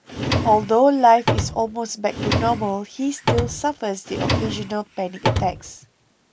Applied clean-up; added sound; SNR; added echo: none; Drawer open or close; 3 dB; none.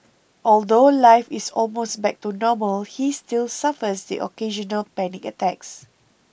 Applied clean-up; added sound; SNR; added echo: none; none; none; none.